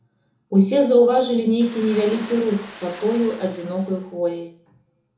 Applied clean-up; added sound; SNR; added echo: none; Ocean; 18 dB; reverberation time 0.8 s.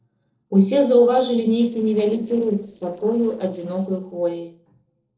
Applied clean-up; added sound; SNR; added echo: neural separator model SepFormer DNS4.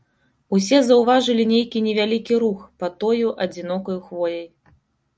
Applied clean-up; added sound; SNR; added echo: none; none; none; none.